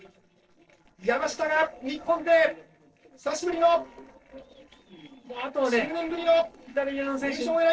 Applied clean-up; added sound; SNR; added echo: neural separator model SepFormer DNS4.